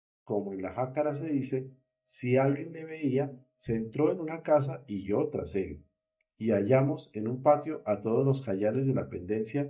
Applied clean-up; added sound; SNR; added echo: neural mask model DeepFilterNet 3.